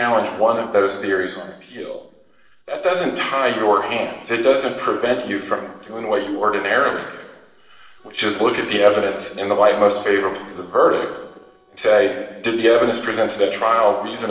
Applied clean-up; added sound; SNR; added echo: neural separator model SepFormer DNS4.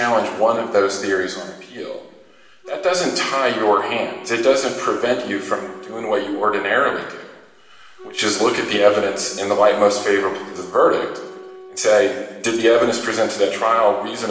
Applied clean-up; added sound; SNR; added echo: none; Wind instrument, woodwind instrument; 18 dB; reverberation time 1.2 s.